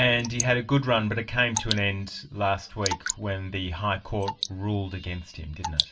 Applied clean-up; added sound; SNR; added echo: none; Drip / Water; 8 dB; reverberation time 0.2 s.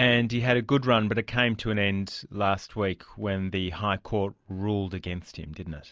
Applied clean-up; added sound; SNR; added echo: none; none; none; none.